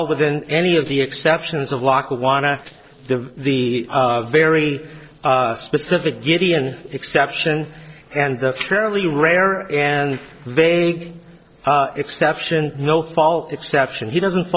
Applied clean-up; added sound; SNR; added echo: neural separator model SepFormer DNS4.